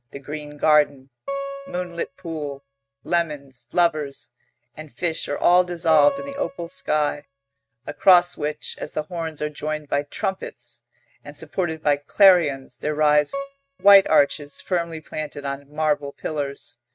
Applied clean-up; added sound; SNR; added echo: neural mask model RNNoise.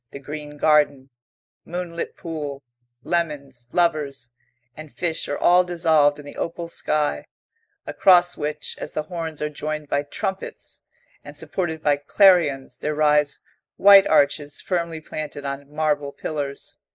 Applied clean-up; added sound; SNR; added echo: neural mask model Resemble Enhance denoiser.